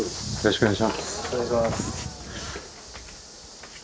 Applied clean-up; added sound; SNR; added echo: none; Crowd / Gasp; 13 dB; none.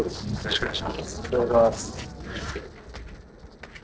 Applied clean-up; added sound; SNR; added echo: neural separator model SepFormer DNS4.